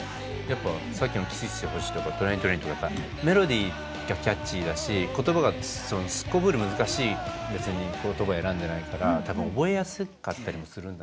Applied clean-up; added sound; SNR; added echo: none; none; none; none.